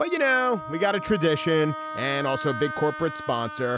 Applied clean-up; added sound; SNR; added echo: none; Wind instrument, woodwind instrument; 10 dB; none.